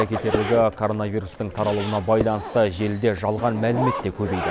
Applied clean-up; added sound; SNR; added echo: none; Percussion + Zipper (clothing); 8 dB; none.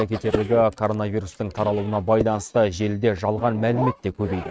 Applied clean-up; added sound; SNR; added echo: neural mask model RNNoise.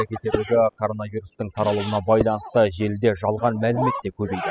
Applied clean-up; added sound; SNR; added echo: classical method spectral subtraction.